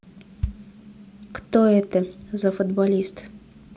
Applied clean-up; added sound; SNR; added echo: none; Bass drum; 13 dB; none.